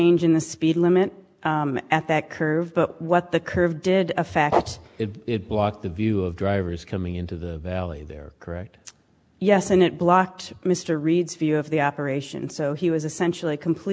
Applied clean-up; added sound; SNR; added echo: none; none; none; none.